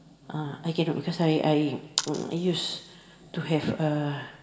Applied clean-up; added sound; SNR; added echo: none; none; none; reverberation time 2.9 s.